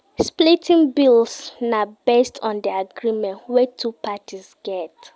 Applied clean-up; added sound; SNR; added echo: none; none; none; none.